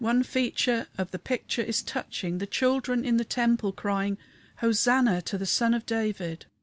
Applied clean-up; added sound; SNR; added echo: none; none; none; none.